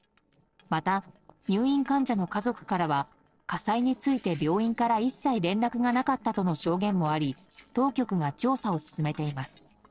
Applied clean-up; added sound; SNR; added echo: neural separator model SepFormer DNS4.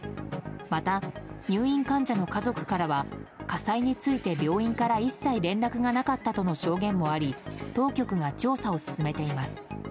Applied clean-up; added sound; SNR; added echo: none; none; none; none.